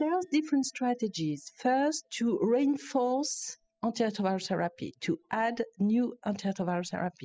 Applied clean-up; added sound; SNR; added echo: classical method spectral subtraction.